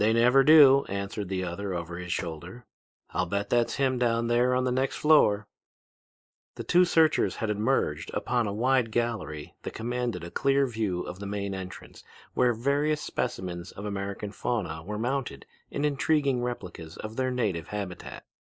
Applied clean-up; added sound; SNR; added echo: neural mask model Resemble Enhance denoiser.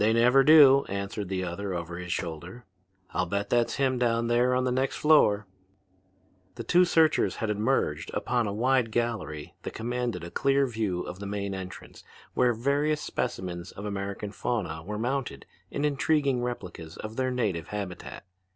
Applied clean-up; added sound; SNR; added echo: none; none; none; none.